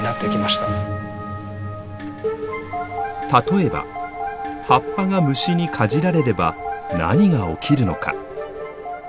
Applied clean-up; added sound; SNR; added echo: none; none; none; none.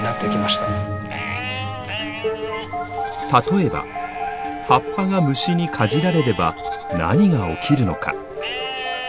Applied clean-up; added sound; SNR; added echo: none; Livestock, farm animals, working animals; 12 dB; none.